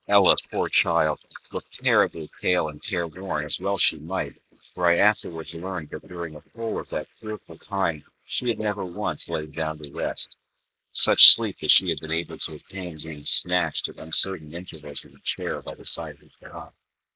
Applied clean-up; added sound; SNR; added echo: neural mask model Resemble Enhance denoiser.